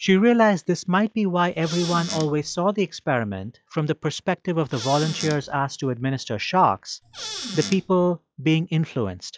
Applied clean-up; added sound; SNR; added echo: classical method log-MMSE.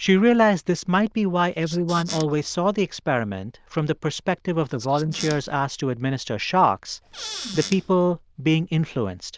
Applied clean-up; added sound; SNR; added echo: neural diffusion model UNIVERSE++.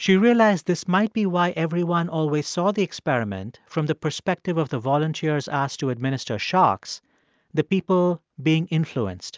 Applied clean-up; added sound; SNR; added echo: none; none; none; none.